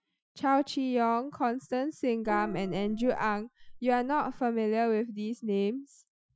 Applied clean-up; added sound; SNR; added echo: classical method Wiener filter.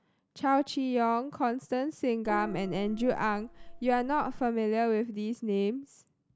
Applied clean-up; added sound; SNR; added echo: none; Gong; 11 dB; none.